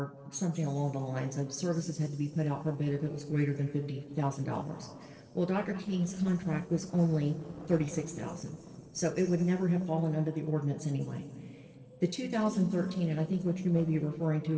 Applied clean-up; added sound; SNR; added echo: neural separator model SepFormer DNS4.